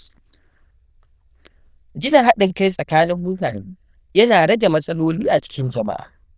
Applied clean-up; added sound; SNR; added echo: neural diffusion model UNIVERSE++.